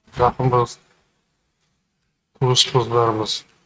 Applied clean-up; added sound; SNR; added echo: neural mask model RNNoise.